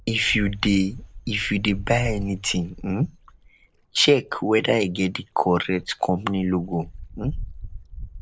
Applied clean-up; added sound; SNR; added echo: none; Wind; 13 dB; none.